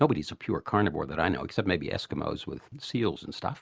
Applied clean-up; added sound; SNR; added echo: none; none; none; none.